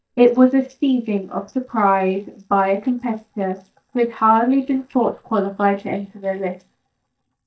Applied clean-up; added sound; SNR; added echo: neural mask model DeepFilterNet 3.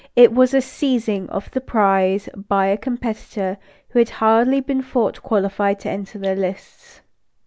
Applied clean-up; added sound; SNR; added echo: none; none; none; none.